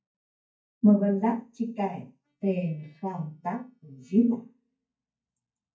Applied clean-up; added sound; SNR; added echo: neural mask model DeepFilterNet 3.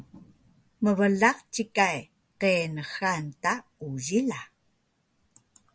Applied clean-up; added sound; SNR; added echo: none; none; none; none.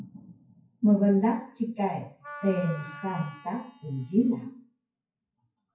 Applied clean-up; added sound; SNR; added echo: classical method WPE with log-MMSE.